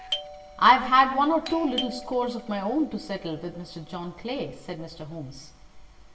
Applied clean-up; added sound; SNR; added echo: none; Doorbell; 15 dB; reverberation time 0.8 s.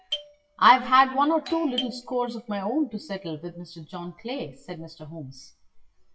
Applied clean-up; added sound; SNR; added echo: classical method WPE with log-MMSE.